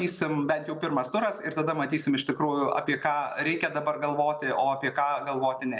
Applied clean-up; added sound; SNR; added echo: none; none; none; none.